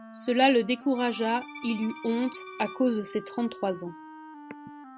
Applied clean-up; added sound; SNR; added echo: none; Bowed string instrument + Wind instrument, woodwind instrument; 15 dB; none.